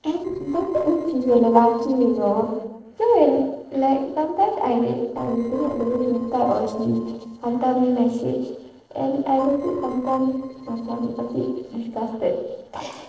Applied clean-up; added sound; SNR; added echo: neural separator model SepFormer DNS4.